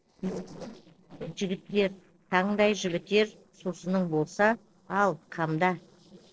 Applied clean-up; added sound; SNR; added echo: neural separator model SepFormer DNS4.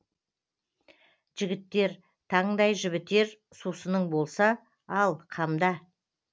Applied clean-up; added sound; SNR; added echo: none; none; none; none.